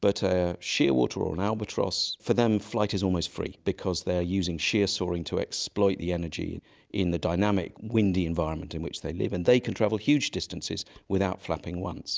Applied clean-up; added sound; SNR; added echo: none; none; none; none.